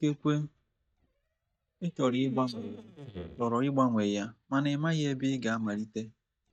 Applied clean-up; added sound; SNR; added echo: neural mask model DeepFilterNet 3.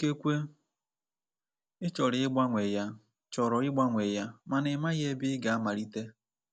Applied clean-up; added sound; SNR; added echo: none; none; none; none.